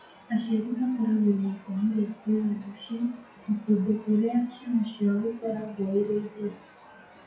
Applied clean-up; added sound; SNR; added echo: classical method WPE with log-MMSE.